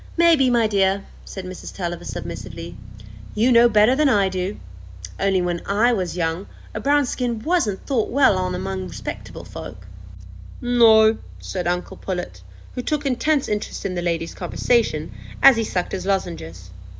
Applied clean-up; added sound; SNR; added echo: none; Bass guitar; 13 dB; none.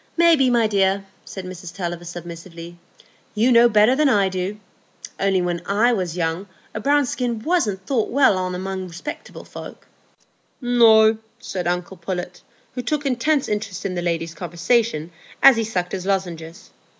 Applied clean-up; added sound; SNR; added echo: none; none; none; none.